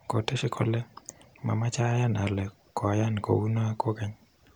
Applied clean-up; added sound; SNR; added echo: none; none; none; none.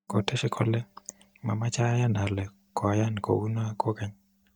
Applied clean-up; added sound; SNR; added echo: neural mask model DeepFilterNet 3.